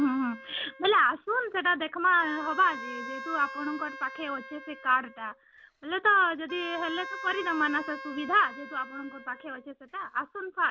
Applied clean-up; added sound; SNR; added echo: none; Wind instrument, woodwind instrument; 14 dB; none.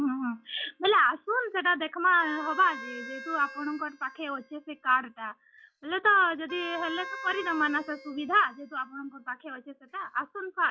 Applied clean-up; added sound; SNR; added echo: classical method log-MMSE.